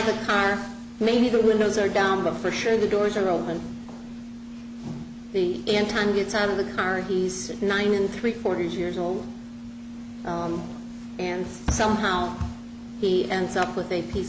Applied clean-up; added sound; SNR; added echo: none; none; none; none.